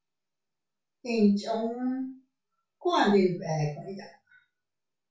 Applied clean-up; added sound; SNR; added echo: none; none; none; reverberation time 0.3 s.